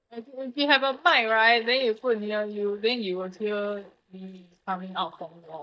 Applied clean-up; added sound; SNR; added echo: neural mask model DeepFilterNet 3.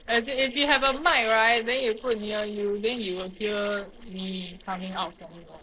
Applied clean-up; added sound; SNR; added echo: neural separator model SepFormer DNS4.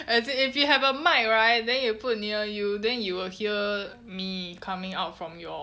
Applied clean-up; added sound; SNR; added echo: none; none; none; none.